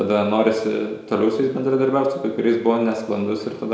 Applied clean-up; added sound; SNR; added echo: none; none; none; none.